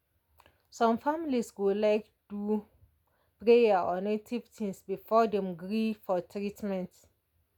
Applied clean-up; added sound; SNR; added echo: none; none; none; none.